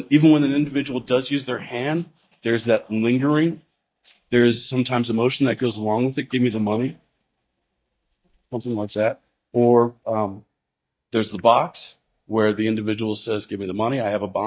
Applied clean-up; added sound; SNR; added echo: neural mask model DeepFilterNet 3.